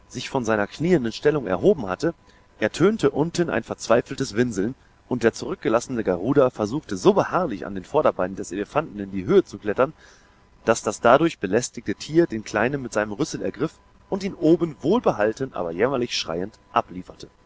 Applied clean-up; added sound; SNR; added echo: none; none; none; none.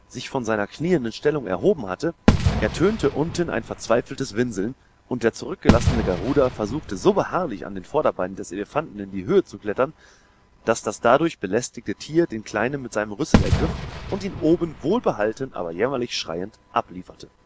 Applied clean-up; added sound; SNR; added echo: none; Fireworks; 1 dB; none.